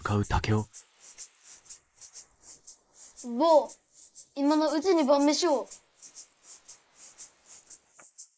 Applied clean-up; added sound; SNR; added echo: neural mask model Resemble Enhance denoiser.